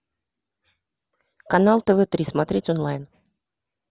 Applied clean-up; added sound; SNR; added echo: none; none; none; none.